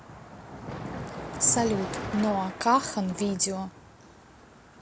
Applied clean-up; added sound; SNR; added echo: none; Car passing by; 9 dB; none.